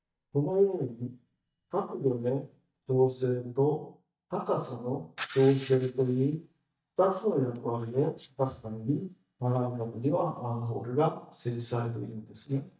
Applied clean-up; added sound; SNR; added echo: neural mask model DeepFilterNet 3.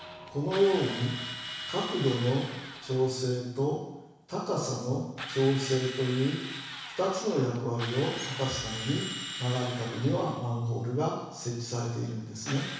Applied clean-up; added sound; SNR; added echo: none; Drill; 11 dB; reverberation time 1.1 s.